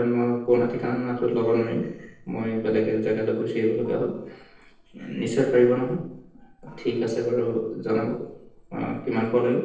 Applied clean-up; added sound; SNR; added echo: neural separator model SepFormer DNS4.